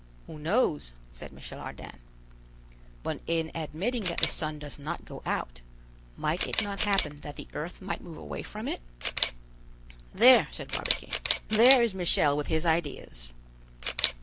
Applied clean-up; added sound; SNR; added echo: none; Camera; 9 dB; none.